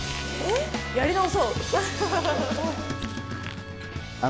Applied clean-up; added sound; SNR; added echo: none; Crumpling, crinkling; 15 dB; none.